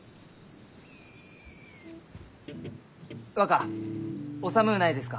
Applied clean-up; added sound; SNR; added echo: none; Guitar; 9 dB; none.